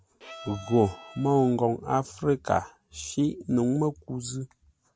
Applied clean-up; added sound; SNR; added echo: none; Bowed string instrument; 19 dB; none.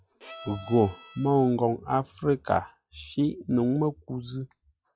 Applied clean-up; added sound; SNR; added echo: classical method log-MMSE.